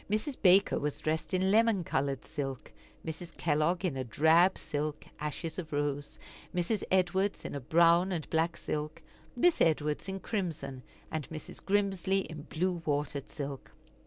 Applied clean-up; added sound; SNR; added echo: none; none; none; none.